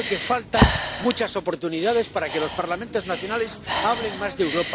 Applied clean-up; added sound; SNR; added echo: none; Breathing; 2 dB; none.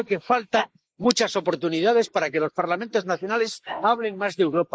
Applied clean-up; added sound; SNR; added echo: neural mask model Resemble Enhance denoiser.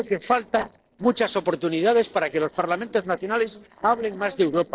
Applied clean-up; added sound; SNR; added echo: neural separator model SepFormer DNS4.